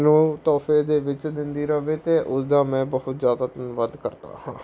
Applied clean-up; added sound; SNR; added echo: none; none; none; none.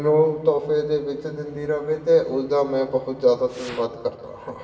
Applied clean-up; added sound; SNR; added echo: none; Fire; 16 dB; reverberation time 2.6 s.